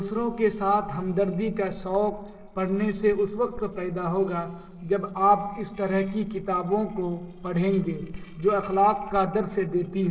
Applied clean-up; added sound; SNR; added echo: neural separator model SepFormer DNS4.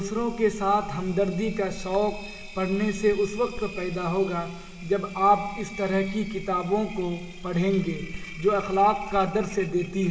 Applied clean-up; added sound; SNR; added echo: none; Engine; 18 dB; reverberation time 2.7 s.